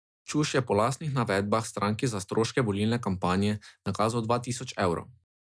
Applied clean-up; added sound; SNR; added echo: none; none; none; none.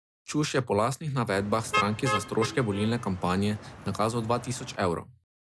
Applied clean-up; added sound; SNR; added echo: none; Motor vehicle (road); 7 dB; none.